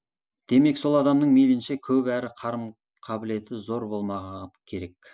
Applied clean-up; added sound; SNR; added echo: none; none; none; none.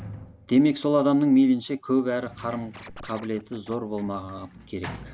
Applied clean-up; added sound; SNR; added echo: none; Scratching (performance technique) + Sliding door; 19 dB; none.